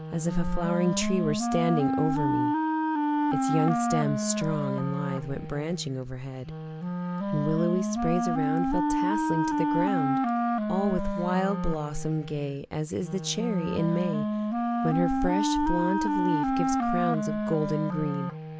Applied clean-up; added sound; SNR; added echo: none; Wind instrument, woodwind instrument; -2 dB; none.